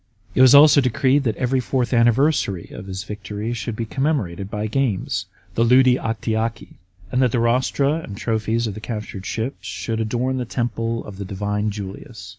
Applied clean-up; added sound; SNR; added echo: none; none; none; none.